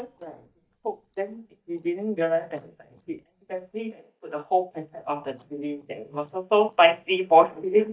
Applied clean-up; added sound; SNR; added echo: neural mask model DeepFilterNet 3.